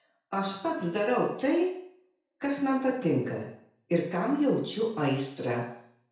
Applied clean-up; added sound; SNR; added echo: none; none; none; reverberation time 0.5 s.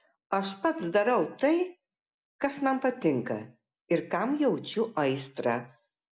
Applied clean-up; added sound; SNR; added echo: none; none; none; none.